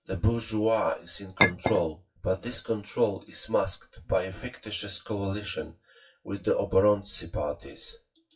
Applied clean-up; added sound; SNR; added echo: classical method WPE with log-MMSE.